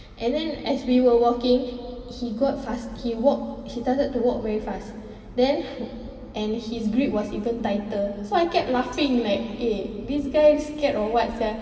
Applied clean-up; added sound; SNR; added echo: none; none; none; reverberation time 2.5 s.